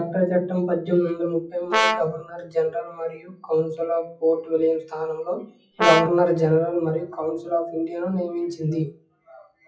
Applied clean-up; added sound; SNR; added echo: classical method WPE with log-MMSE.